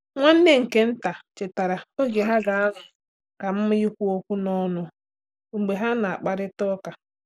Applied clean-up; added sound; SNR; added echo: neural mask model Resemble Enhance denoiser.